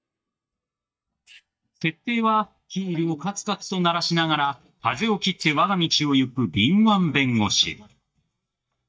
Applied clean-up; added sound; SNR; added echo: neural mask model DeepFilterNet 3.